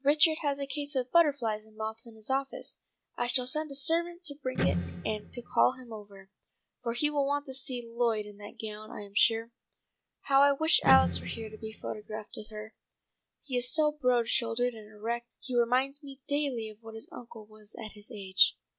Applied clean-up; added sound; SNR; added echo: none; Electric guitar; 3 dB; none.